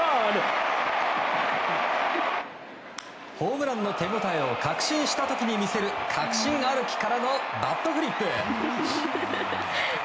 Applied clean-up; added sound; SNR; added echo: none; none; none; none.